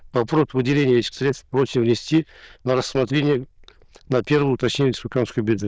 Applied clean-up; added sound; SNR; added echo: neural diffusion model UNIVERSE++.